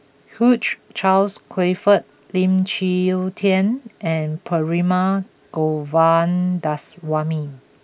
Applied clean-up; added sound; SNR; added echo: none; none; none; none.